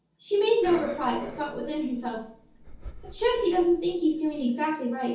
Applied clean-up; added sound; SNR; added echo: none; Breathing; 16 dB; reverberation time 0.6 s.